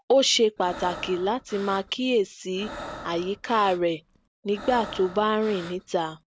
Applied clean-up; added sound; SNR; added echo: none; Breathing; 15 dB; none.